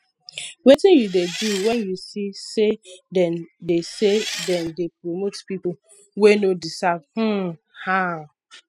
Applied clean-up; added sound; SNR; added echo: classical method spectral subtraction.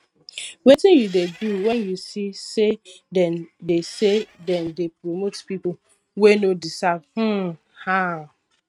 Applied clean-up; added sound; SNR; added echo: neural mask model RNNoise.